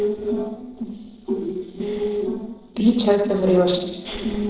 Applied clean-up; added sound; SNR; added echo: neural separator model SepFormer DNS4.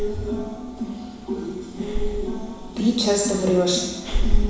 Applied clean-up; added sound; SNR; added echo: none; Breathing; 0 dB; reverberation time 1.0 s.